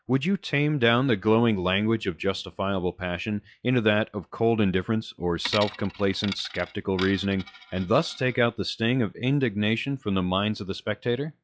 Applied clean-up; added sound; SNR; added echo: classical method log-MMSE.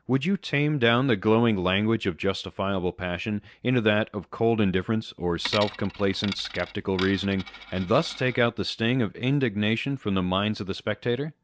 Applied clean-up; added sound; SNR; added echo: none; Coin (dropping); 13 dB; none.